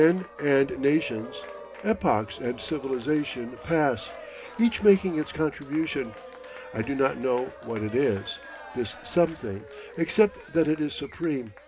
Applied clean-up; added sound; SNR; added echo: none; Cheering; 17 dB; reverberation time 0.3 s.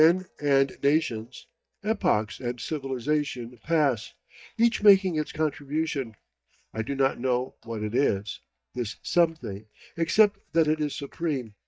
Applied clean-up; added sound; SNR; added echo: neural mask model DeepFilterNet 3.